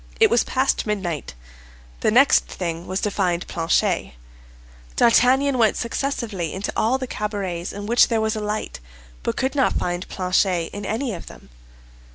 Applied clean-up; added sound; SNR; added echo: none; none; none; none.